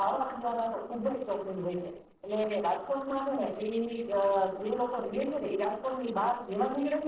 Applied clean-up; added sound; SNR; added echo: neural separator model SepFormer DNS4.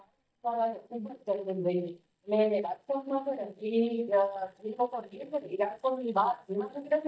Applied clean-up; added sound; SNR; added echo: neural mask model DeepFilterNet 3.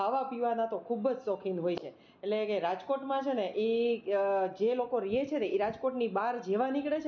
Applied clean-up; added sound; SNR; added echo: none; none; none; none.